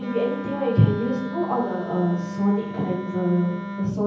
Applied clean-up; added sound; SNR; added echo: none; Wind instrument, woodwind instrument; 9 dB; reverberation time 0.9 s.